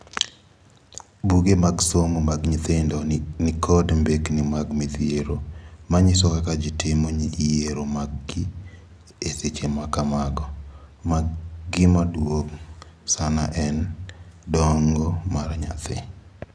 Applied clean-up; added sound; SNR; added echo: none; none; none; none.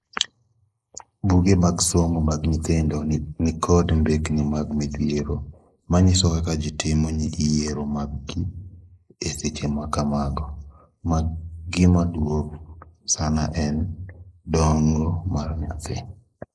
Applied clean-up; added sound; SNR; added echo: neural mask model Resemble Enhance denoiser.